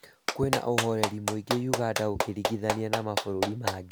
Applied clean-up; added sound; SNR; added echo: none; Clapping; 1 dB; none.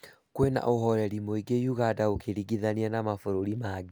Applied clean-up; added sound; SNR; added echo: none; none; none; none.